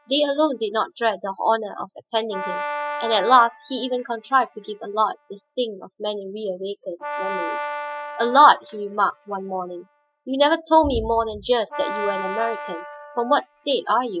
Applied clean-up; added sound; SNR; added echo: classical method spectral subtraction.